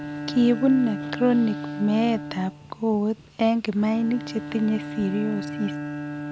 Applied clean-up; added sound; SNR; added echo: none; Bowed string instrument; 9 dB; none.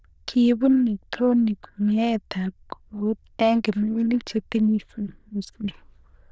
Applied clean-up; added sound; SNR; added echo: neural diffusion model UNIVERSE++.